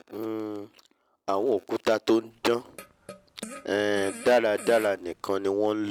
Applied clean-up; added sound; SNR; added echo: none; Fart; 17 dB; none.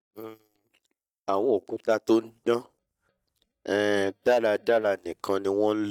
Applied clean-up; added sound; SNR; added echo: neural mask model DeepFilterNet 3.